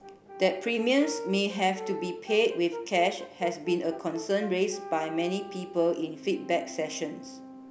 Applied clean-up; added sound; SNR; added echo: none; Brass instrument; 13 dB; none.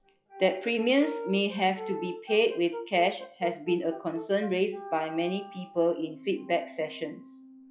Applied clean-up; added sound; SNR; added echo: classical method log-MMSE.